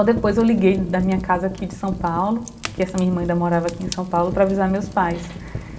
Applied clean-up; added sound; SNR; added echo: none; Fire; 12 dB; reverberation time 1.7 s.